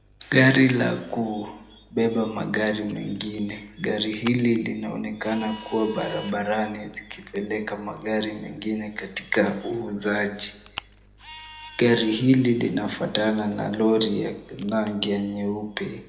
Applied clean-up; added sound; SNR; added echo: none; Camera; 18 dB; reverberation time 0.7 s.